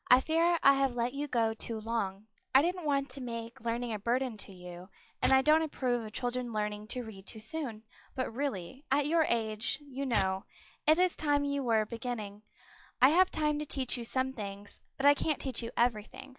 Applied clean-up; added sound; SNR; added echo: classical method log-MMSE.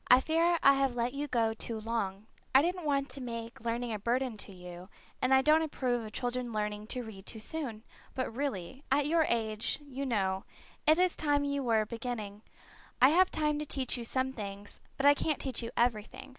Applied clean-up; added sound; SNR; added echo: none; none; none; none.